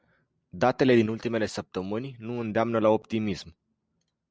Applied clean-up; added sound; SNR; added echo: none; none; none; none.